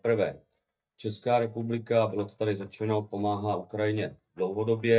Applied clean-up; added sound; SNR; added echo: neural mask model DeepFilterNet 3.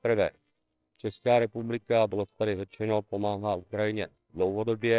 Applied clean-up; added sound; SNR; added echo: neural separator model SepFormer WHAMR!.